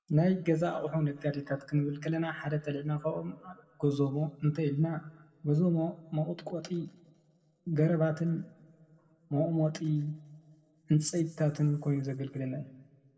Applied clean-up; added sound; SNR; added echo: none; none; none; reverberation time 1.2 s.